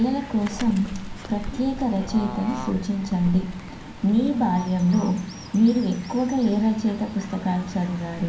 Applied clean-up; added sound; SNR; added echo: none; Bird / Fowl; 13 dB; reverberation time 0.6 s.